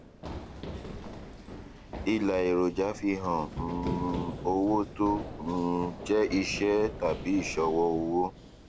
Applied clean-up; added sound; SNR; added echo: none; Run; 10 dB; none.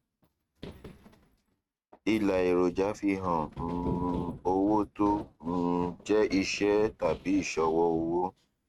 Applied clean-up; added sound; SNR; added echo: neural mask model RNNoise.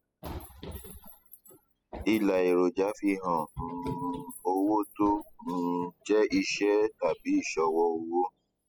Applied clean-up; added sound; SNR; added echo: classical method spectral subtraction.